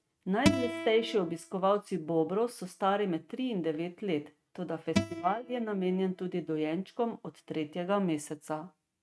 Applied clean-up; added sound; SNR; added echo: neural mask model RNNoise.